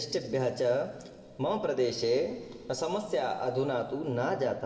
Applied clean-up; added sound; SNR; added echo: none; none; none; reverberation time 2.8 s.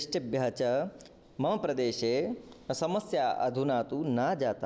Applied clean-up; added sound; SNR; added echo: none; none; none; none.